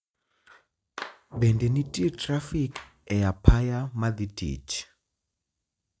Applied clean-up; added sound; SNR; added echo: neural mask model RNNoise.